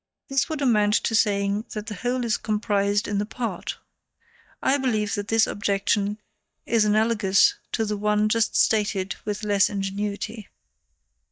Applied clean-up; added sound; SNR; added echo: neural mask model DeepFilterNet 3.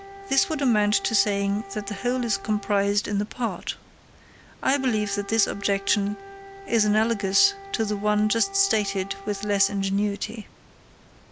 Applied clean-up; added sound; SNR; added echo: none; Wind instrument, woodwind instrument; 17 dB; none.